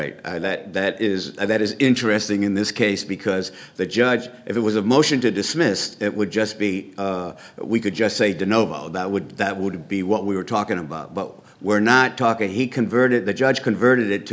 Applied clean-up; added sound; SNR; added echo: none; none; none; none.